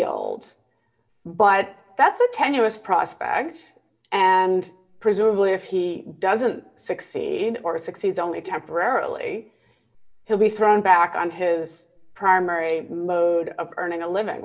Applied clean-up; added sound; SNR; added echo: none; none; none; reverberation time 0.3 s.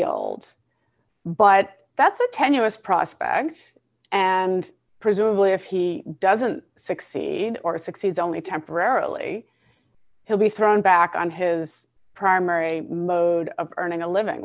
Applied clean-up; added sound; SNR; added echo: none; none; none; none.